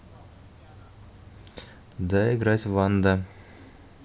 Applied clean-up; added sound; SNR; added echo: none; none; none; none.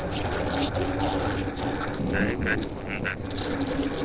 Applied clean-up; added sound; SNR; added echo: neural separator model SepFormer DNS4.